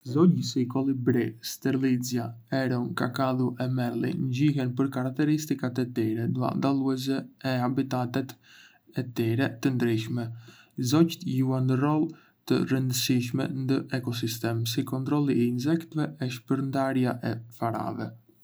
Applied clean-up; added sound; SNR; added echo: none; none; none; none.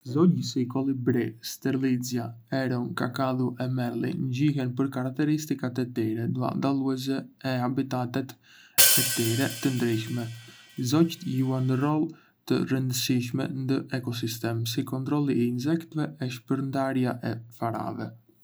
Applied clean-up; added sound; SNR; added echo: none; Hi-hat; 1 dB; none.